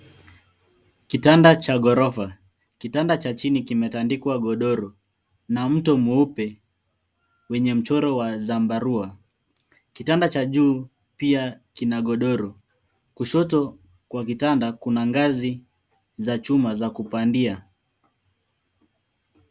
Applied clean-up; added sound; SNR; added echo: none; none; none; none.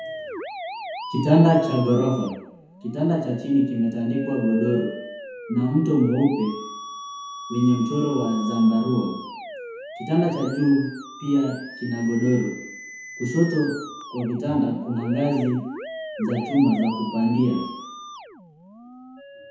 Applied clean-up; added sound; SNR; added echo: none; Musical instrument; 13 dB; reverberation time 0.9 s.